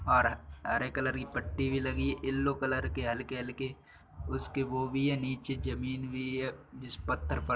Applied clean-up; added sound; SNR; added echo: none; none; none; none.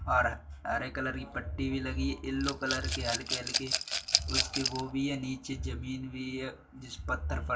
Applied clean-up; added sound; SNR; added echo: none; Rattle / Glass; 0 dB; reverberation time 0.2 s.